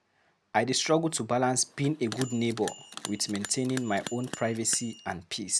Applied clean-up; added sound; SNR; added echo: none; Bell; 13 dB; none.